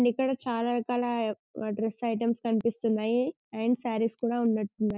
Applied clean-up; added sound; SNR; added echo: none; none; none; none.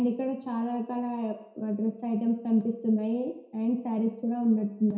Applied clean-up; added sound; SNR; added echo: none; none; none; reverberation time 0.7 s.